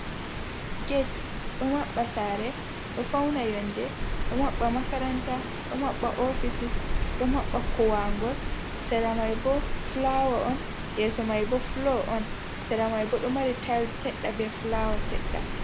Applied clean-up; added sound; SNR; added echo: none; Rain; 2 dB; none.